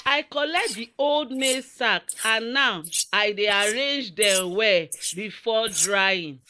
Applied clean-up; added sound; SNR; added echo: neural mask model Resemble Enhance denoiser.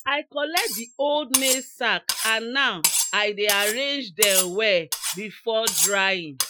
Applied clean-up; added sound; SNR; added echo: classical method Wiener filter.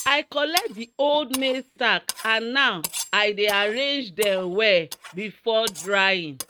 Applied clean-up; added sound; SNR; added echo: neural mask model RNNoise.